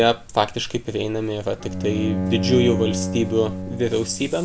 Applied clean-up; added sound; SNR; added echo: none; Bowed string instrument; 5 dB; none.